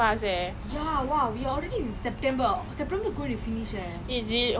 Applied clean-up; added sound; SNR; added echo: none; none; none; none.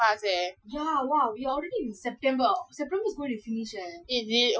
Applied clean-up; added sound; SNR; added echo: classical method Wiener filter.